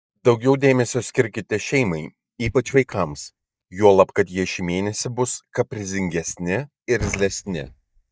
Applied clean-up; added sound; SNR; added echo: neural mask model DeepFilterNet 3.